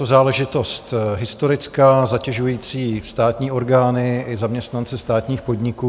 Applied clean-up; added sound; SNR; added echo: none; none; none; none.